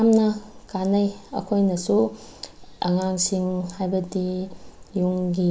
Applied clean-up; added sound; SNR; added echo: none; none; none; none.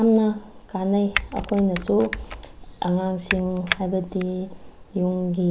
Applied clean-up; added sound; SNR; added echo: none; Typing; 8 dB; none.